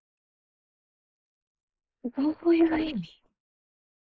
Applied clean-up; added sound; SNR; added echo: neural mask model Resemble Enhance denoiser.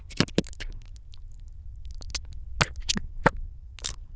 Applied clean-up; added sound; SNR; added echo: neural diffusion model UNIVERSE++.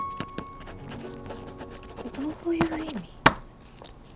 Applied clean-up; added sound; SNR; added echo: none; Writing + Piano; -4 dB; none.